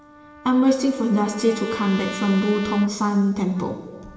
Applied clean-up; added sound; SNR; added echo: none; Trumpet; 16 dB; reverberation time 1.3 s.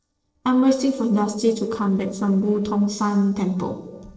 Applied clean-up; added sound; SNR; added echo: neural separator model SepFormer DNS4.